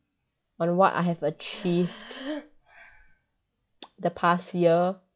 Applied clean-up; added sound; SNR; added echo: classical method log-MMSE.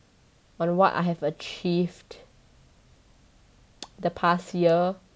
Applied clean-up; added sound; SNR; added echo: none; none; none; none.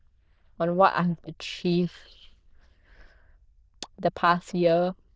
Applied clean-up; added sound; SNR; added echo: neural diffusion model UNIVERSE++.